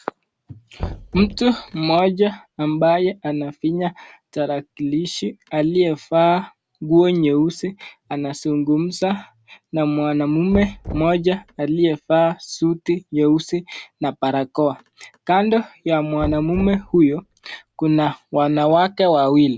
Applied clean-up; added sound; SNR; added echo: none; Knock; 16 dB; none.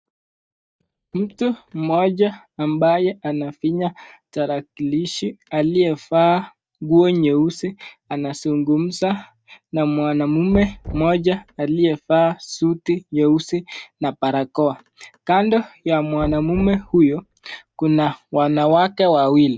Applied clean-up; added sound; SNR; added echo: neural mask model DeepFilterNet 3.